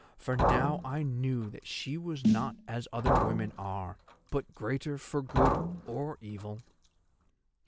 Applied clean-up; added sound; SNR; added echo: none; Liquid + Snare drum; -1 dB; none.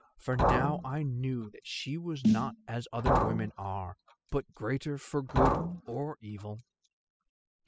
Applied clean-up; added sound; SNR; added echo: classical method spectral subtraction.